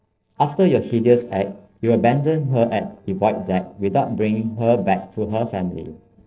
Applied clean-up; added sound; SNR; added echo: neural separator model SepFormer DNS4.